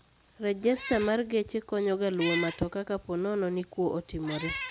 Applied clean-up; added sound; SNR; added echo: none; Meow; 12 dB; none.